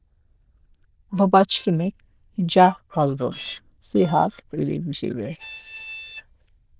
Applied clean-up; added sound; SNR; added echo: neural diffusion model UNIVERSE++.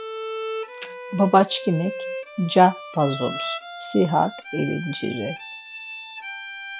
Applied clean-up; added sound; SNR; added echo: none; Bowed string instrument; 10 dB; none.